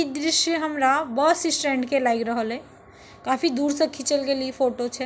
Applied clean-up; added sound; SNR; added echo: none; none; none; none.